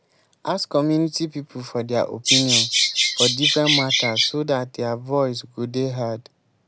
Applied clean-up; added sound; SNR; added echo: none; Bird vocalization, bird call, bird song; -4 dB; none.